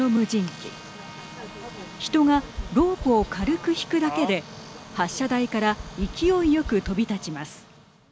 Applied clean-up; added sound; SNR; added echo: none; Tap; 15 dB; none.